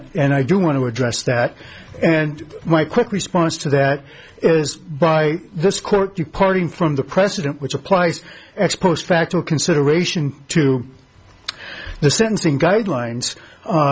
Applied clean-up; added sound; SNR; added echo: none; none; none; none.